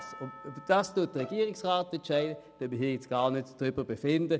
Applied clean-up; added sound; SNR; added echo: none; Bowed string instrument + Percussion; 18 dB; none.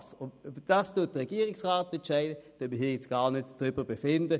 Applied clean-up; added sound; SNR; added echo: none; none; none; none.